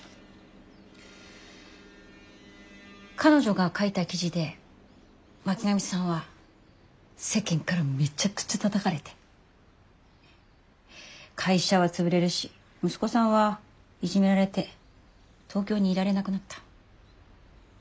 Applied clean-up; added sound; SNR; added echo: none; none; none; none.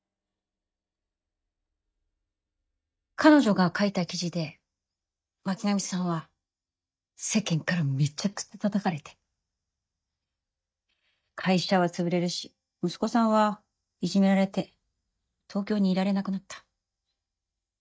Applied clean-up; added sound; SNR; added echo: neural mask model DeepFilterNet 3.